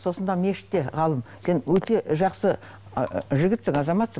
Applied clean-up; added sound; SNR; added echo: none; none; none; none.